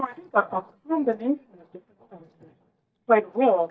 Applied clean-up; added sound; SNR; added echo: neural mask model DeepFilterNet 3.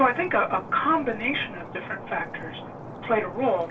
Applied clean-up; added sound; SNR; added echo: none; Stream; 12 dB; reverberation time 0.2 s.